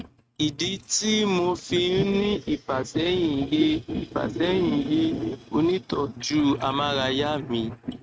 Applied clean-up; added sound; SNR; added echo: neural mask model RNNoise.